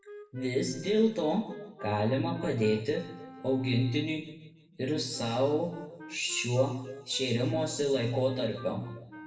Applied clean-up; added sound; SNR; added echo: none; Wind instrument, woodwind instrument; 19 dB; reverberation time 0.9 s.